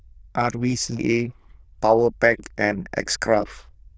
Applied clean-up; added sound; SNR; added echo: neural diffusion model UNIVERSE++.